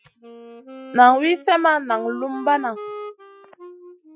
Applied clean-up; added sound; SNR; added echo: classical method Wiener filter.